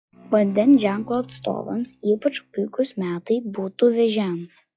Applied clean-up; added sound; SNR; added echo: classical method log-MMSE.